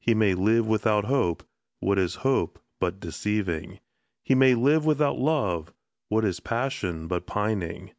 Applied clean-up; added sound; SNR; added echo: none; none; none; none.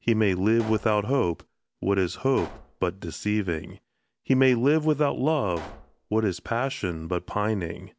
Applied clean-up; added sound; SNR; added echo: none; Explosion; 19 dB; none.